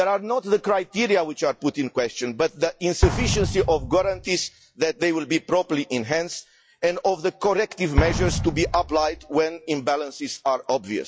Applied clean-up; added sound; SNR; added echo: classical method log-MMSE.